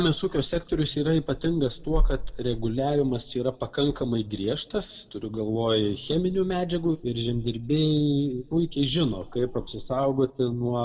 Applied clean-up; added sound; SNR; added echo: none; Buzz; 19 dB; reverberation time 0.2 s.